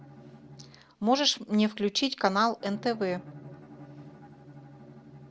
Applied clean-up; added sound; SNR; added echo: none; Bowed string instrument; 19 dB; none.